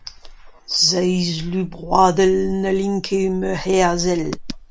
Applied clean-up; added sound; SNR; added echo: none; Fire; 14 dB; none.